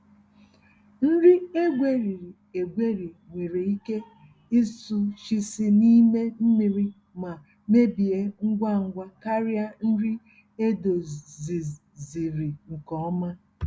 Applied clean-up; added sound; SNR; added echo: none; none; none; none.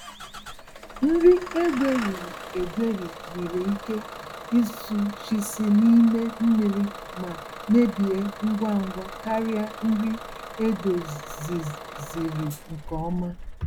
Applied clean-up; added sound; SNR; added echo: none; Engine starting / Bus; 13 dB; none.